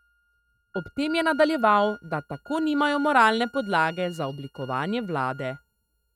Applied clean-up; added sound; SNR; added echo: neural mask model RNNoise.